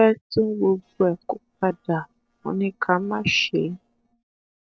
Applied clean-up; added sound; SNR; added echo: neural separator model SepFormer DNS4.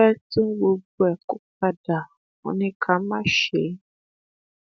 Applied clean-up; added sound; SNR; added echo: none; none; none; none.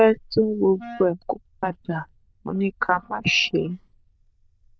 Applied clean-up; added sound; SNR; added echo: neural diffusion model UNIVERSE++.